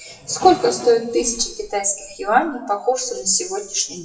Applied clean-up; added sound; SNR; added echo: classical method WPE with log-MMSE.